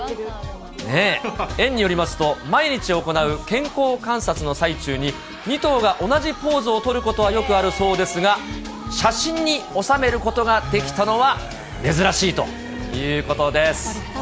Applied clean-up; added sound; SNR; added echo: none; none; none; none.